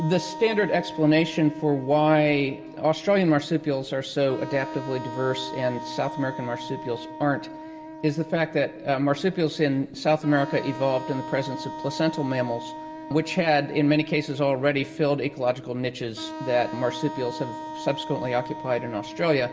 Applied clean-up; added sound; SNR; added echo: none; Wind instrument, woodwind instrument; 12 dB; reverberation time 2.7 s.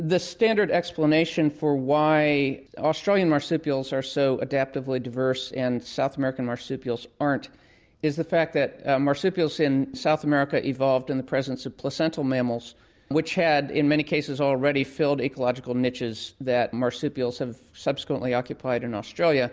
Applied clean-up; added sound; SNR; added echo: none; none; none; none.